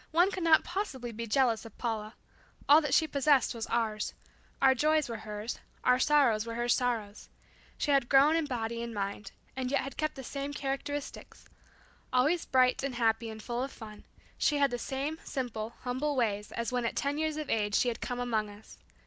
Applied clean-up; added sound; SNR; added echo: none; none; none; none.